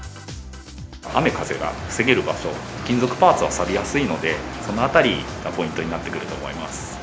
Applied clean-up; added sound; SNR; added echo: none; Piano; 15 dB; none.